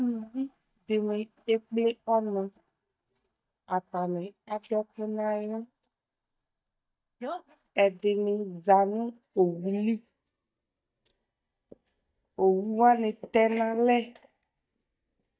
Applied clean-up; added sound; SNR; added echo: neural mask model DeepFilterNet 3.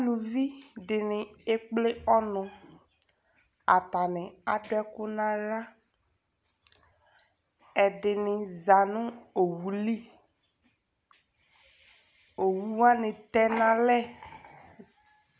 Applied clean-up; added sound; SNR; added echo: none; none; none; none.